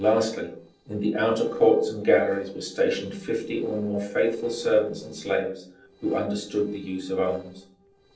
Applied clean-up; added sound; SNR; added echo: neural separator model SepFormer DNS4.